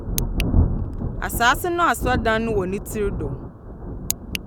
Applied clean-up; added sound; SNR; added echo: none; Thunder; 1 dB; none.